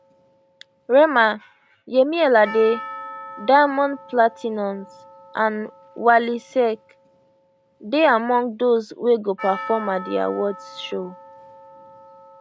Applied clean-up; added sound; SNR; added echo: none; Percussion; 17 dB; none.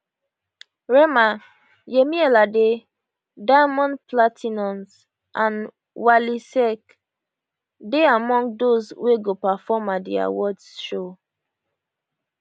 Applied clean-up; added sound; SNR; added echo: none; none; none; none.